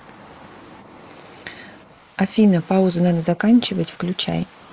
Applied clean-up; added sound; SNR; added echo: neural mask model Resemble Enhance denoiser.